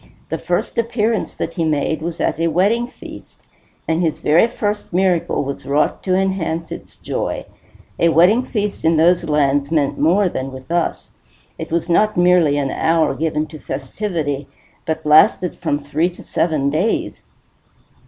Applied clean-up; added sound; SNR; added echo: none; none; none; none.